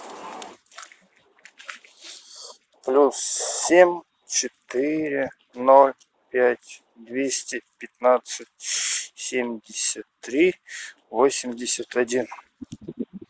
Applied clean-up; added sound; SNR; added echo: none; none; none; none.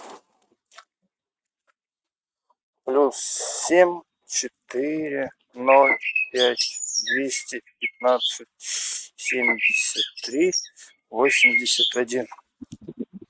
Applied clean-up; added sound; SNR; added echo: neural mask model RNNoise.